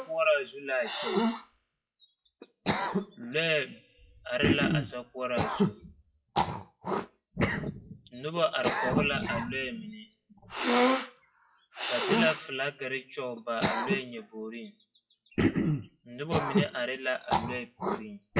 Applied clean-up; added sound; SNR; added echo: classical method WPE with log-MMSE.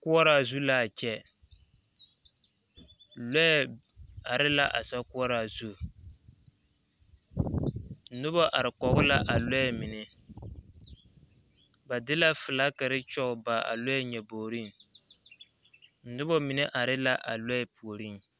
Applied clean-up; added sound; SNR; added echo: none; none; none; none.